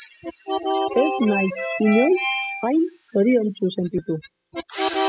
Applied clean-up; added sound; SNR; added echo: classical method spectral subtraction.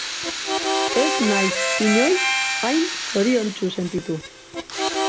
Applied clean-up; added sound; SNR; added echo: none; Drill + Harmonica; 0 dB; none.